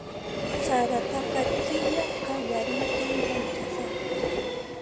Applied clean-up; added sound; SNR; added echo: none; Train; -3 dB; none.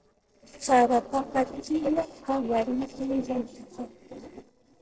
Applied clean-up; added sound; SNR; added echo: neural separator model SepFormer DNS4.